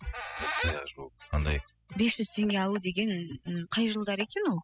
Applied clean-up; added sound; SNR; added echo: classical method spectral subtraction.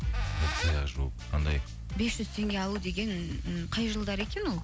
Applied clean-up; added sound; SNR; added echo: none; Squeak; 13 dB; none.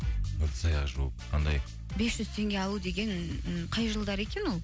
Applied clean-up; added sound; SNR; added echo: none; none; none; none.